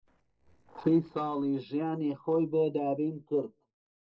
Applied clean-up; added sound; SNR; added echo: neural separator model SepFormer DNS4.